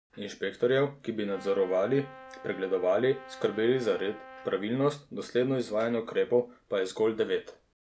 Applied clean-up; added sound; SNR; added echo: none; Brass instrument; 18 dB; none.